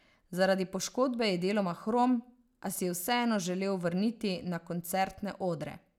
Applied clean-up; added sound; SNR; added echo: none; none; none; none.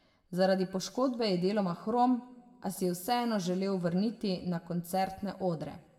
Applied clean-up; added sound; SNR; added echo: none; none; none; reverberation time 1.2 s.